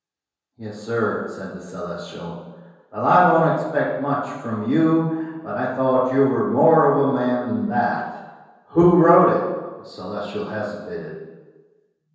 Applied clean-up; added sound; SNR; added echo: none; none; none; reverberation time 1.2 s.